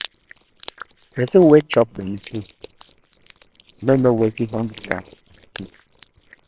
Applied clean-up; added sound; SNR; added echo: neural separator model SepFormer WHAMR!.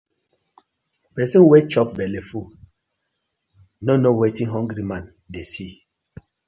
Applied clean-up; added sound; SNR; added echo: none; none; none; none.